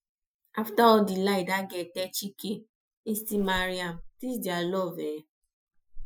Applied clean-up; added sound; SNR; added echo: classical method Wiener filter.